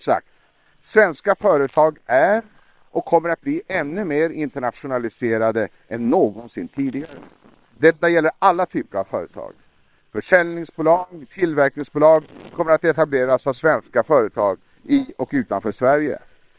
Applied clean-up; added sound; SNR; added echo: neural separator model SepFormer WHAM!.